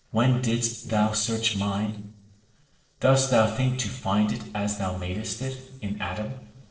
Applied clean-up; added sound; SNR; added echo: neural separator model SepFormer DNS4.